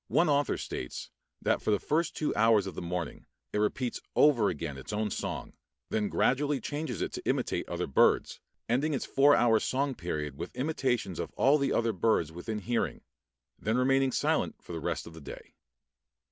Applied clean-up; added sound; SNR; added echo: none; none; none; none.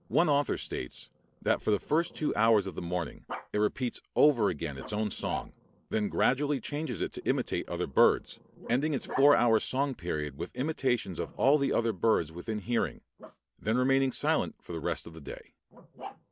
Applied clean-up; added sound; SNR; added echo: none; Growling; 19 dB; none.